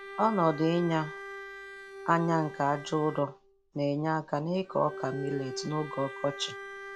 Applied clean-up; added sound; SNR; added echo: none; Bowed string instrument; 12 dB; none.